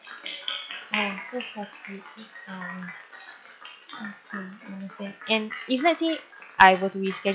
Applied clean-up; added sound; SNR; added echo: classical method log-MMSE.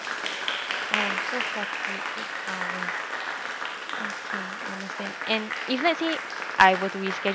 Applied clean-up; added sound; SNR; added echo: none; Applause; 2 dB; none.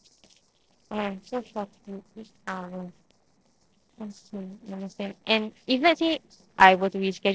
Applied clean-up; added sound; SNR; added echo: neural separator model SepFormer DNS4.